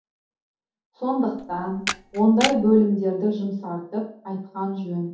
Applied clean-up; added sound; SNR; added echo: none; Camera; 7 dB; reverberation time 0.5 s.